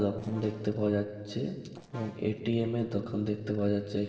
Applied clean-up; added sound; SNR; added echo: neural separator model SepFormer DNS4.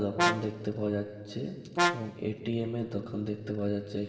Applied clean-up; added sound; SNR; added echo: none; Brass instrument; 0 dB; reverberation time 1.9 s.